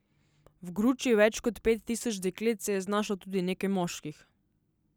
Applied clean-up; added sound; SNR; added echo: none; none; none; none.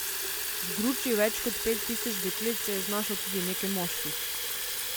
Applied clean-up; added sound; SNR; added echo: none; Fill (with liquid) / Water tap, faucet; -1 dB; none.